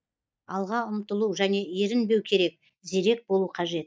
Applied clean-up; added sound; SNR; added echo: neural mask model DeepFilterNet 3.